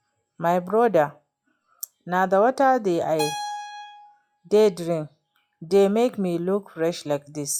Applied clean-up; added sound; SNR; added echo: classical method log-MMSE.